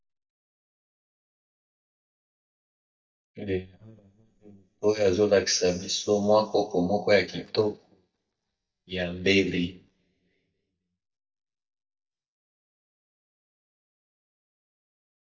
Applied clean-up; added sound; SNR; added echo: neural mask model DeepFilterNet 3.